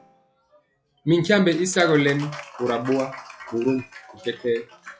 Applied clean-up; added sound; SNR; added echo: classical method log-MMSE.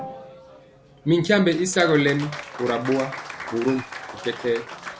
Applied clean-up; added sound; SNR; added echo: none; Applause; 13 dB; none.